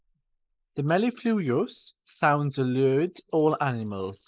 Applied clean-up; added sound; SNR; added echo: neural mask model Resemble Enhance denoiser.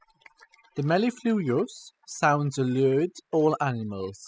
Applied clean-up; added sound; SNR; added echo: classical method spectral subtraction.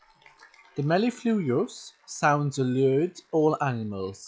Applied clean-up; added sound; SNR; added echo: classical method log-MMSE.